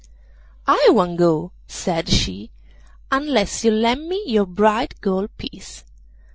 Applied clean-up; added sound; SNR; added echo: none; none; none; none.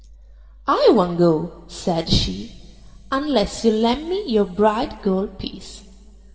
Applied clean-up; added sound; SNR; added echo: none; none; none; reverberation time 2.5 s.